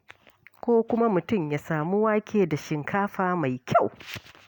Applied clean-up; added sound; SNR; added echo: none; none; none; none.